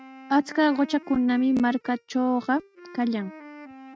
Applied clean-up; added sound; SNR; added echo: neural mask model RNNoise.